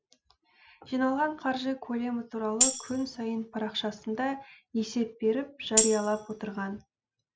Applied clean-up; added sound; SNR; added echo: none; Tambourine; -2 dB; none.